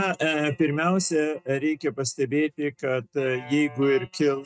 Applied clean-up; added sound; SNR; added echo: neural mask model RNNoise.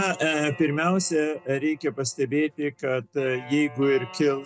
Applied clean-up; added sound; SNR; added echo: none; Guitar; 19 dB; none.